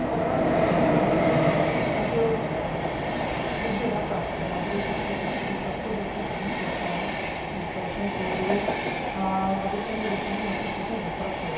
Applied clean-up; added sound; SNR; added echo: none; Train; -5 dB; reverberation time 0.7 s.